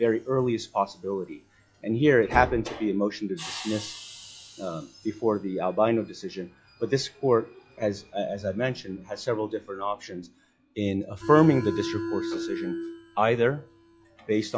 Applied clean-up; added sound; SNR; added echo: classical method log-MMSE.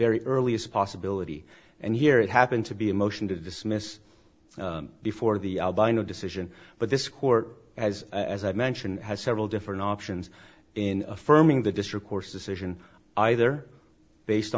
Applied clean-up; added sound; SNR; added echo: none; none; none; none.